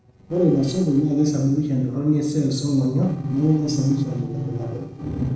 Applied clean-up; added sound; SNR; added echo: neural separator model SepFormer DNS4.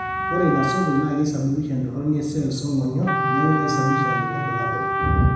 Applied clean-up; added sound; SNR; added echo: none; Trumpet; 3 dB; reverberation time 1.0 s.